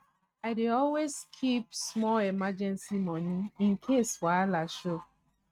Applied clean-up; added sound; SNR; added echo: neural mask model RNNoise.